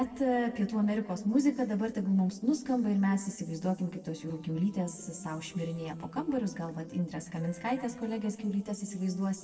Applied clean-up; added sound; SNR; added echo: neural separator model SepFormer DNS4.